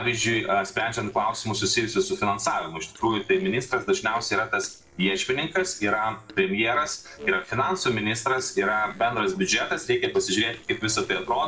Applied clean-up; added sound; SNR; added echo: neural separator model SepFormer DNS4.